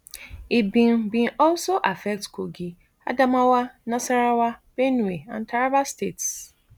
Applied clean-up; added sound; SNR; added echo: none; none; none; none.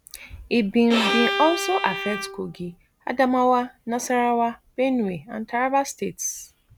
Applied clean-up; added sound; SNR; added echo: none; Bowed string instrument; 3 dB; none.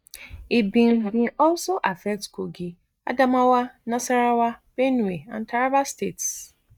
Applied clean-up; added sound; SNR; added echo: neural mask model DeepFilterNet 3.